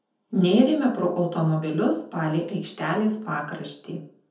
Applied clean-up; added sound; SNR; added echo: none; none; none; reverberation time 0.5 s.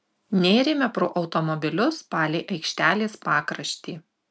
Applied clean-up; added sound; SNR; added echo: none; none; none; none.